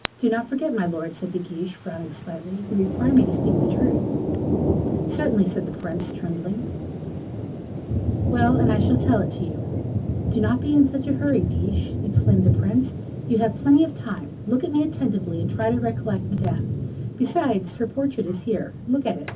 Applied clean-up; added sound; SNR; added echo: none; Thunder; 1 dB; reverberation time 0.3 s.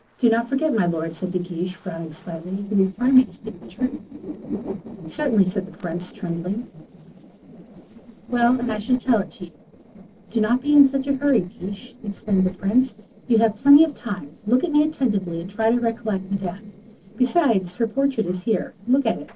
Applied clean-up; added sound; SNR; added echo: neural separator model SepFormer DNS4.